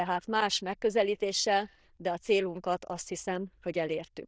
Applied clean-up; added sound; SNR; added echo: neural diffusion model UNIVERSE++.